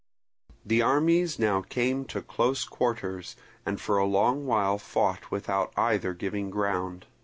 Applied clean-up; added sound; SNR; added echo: none; none; none; none.